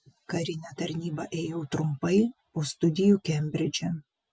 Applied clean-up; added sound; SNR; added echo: none; none; none; none.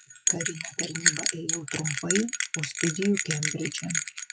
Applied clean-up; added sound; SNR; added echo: classical method log-MMSE.